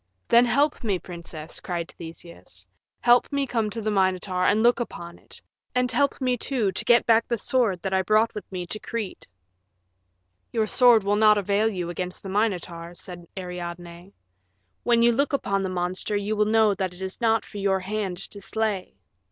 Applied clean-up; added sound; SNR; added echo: none; none; none; none.